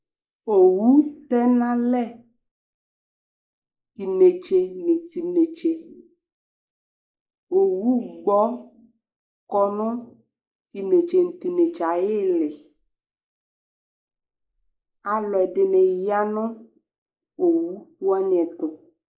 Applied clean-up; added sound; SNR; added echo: neural mask model Resemble Enhance denoiser.